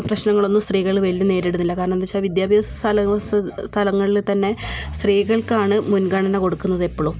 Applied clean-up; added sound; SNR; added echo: none; none; none; none.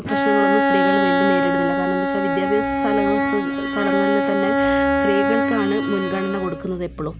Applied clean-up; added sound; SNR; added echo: none; Bowed string instrument; -4 dB; none.